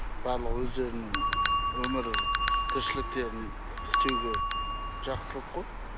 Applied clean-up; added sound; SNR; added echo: none; Bell; -4 dB; none.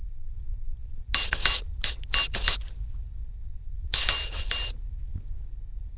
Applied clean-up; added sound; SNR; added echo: neural diffusion model UNIVERSE++.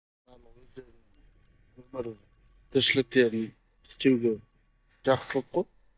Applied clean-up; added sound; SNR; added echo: neural mask model DeepFilterNet 3.